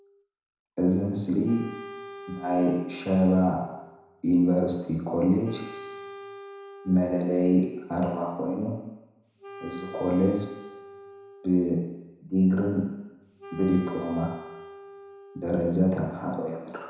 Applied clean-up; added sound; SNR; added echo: none; Wind instrument, woodwind instrument; 18 dB; reverberation time 1.0 s.